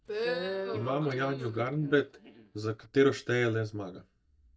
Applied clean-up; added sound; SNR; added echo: neural mask model DeepFilterNet 3.